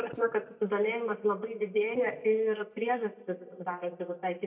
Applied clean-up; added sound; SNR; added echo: neural mask model DeepFilterNet 3.